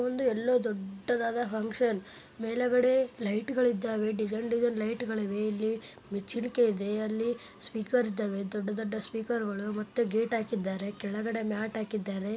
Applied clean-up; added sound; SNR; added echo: none; none; none; none.